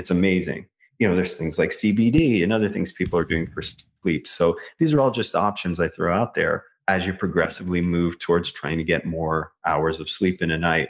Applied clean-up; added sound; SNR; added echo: neural mask model DeepFilterNet 3.